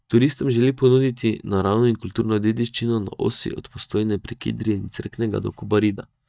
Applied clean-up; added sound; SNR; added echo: neural mask model DeepFilterNet 3.